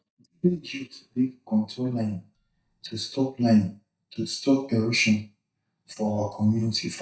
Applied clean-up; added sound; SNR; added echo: neural mask model DeepFilterNet 3.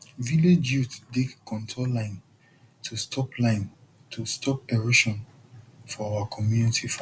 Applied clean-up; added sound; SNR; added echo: none; none; none; none.